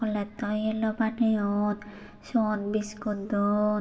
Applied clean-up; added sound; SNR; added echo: none; none; none; reverberation time 1.8 s.